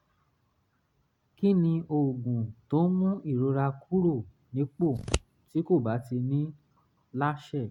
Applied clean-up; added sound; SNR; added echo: none; Scissors; 7 dB; none.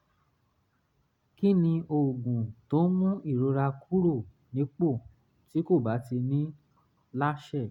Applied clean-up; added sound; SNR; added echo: none; none; none; none.